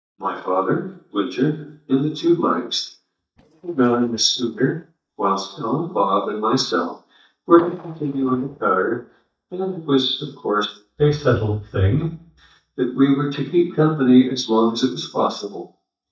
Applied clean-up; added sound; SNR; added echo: neural mask model DeepFilterNet 3.